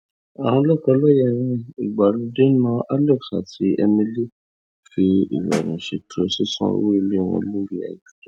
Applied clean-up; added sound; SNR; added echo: neural mask model RNNoise.